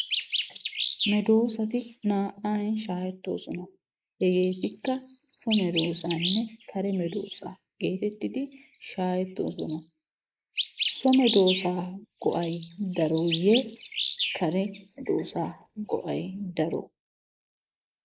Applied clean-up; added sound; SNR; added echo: neural mask model Resemble Enhance denoiser.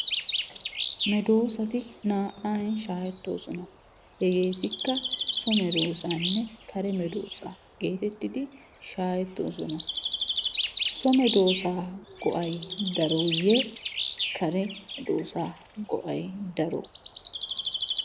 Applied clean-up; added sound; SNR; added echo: none; Bird; 3 dB; none.